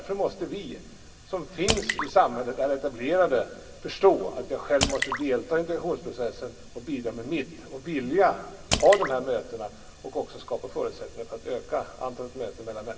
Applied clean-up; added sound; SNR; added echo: none; Drip / Splash, splatter; 6 dB; reverberation time 1.1 s.